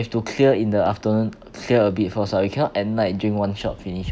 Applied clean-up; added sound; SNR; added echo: none; none; none; none.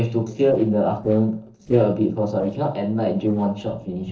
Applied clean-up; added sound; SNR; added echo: neural separator model SepFormer DNS4.